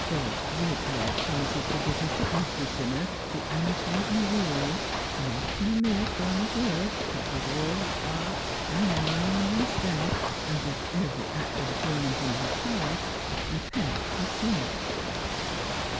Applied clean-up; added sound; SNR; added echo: none; Ocean / Boat, Water vehicle; -1 dB; none.